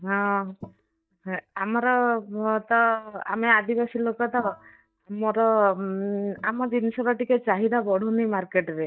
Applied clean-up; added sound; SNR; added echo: neural mask model DeepFilterNet 3.